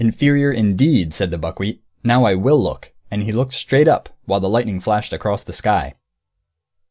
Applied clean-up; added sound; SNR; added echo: none; none; none; none.